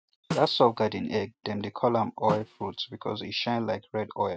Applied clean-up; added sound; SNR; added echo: neural mask model RNNoise.